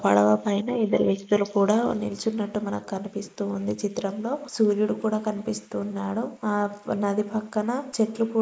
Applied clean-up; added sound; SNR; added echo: neural mask model Resemble Enhance denoiser.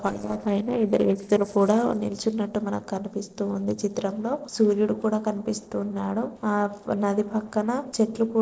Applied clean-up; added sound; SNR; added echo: neural separator model SepFormer DNS4.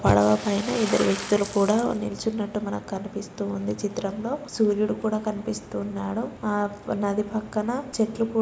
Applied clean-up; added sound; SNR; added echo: none; Splash, splatter; 12 dB; none.